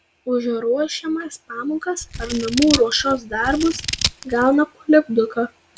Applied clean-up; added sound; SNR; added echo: none; Scissors; 7 dB; none.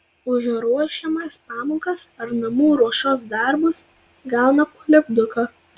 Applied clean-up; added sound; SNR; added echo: none; none; none; none.